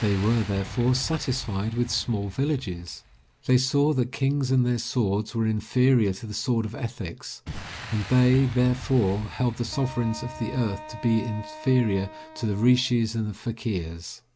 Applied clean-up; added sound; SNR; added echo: none; Boom + Wind instrument, woodwind instrument; 16 dB; none.